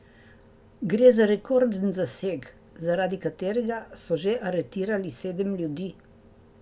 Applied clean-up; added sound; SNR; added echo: none; none; none; none.